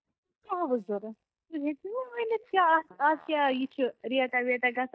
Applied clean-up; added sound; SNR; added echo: neural mask model DeepFilterNet 3.